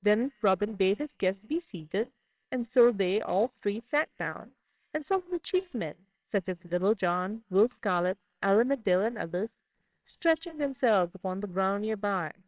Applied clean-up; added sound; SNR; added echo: neural separator model SepFormer WHAMR!.